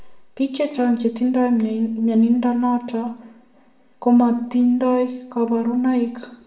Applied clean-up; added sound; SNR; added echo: none; none; none; reverberation time 0.7 s.